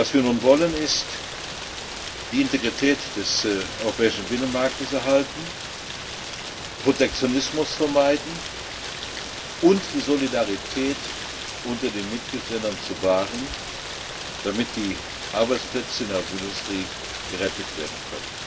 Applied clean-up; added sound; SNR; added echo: none; Rain; 8 dB; reverberation time 0.1 s.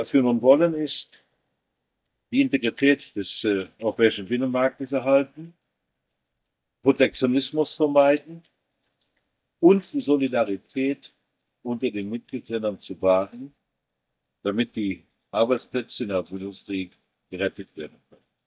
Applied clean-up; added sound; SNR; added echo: neural mask model DeepFilterNet 3.